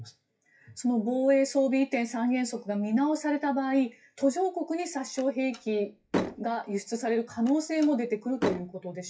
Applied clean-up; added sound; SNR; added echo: classical method WPE with log-MMSE.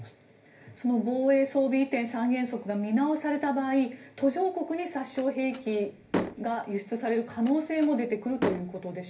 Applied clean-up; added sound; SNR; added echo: none; Slam; 9 dB; reverberation time 0.3 s.